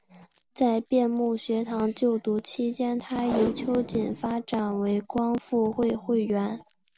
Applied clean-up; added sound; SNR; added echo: none; Packing tape, duct tape; 14 dB; none.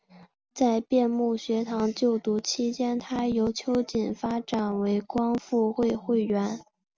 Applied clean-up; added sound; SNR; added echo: none; none; none; none.